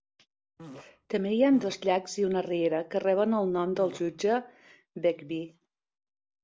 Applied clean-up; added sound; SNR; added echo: none; Fart; 20 dB; none.